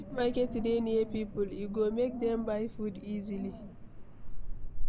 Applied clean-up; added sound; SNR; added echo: none; Wind; 2 dB; none.